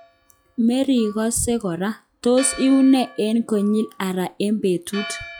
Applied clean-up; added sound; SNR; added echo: classical method log-MMSE.